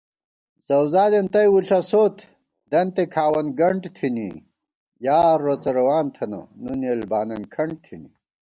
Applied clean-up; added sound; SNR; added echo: none; none; none; none.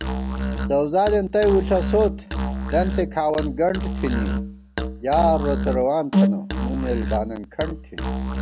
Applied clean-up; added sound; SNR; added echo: none; Musical instrument; 2 dB; none.